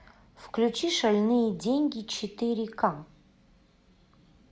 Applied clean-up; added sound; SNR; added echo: none; none; none; none.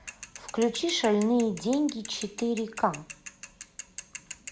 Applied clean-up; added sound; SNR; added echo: none; Mechanisms / Bicycle; 15 dB; none.